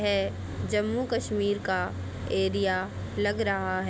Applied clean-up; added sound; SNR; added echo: none; none; none; none.